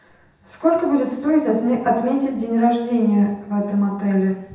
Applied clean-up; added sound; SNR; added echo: none; none; none; reverberation time 0.8 s.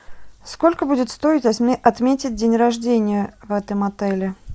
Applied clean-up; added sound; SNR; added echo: none; none; none; none.